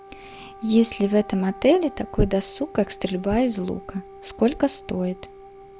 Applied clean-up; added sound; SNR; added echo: none; Wind instrument, woodwind instrument; 19 dB; none.